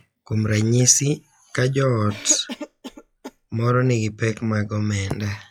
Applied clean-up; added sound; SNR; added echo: classical method log-MMSE.